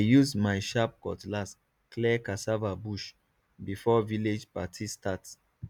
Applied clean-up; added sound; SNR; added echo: none; none; none; none.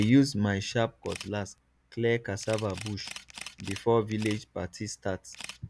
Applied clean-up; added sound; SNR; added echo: none; Camera; 17 dB; none.